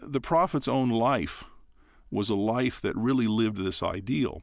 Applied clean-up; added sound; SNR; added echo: none; none; none; none.